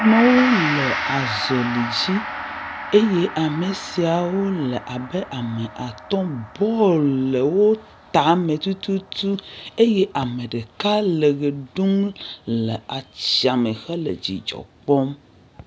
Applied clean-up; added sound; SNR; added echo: none; Gong; 11 dB; none.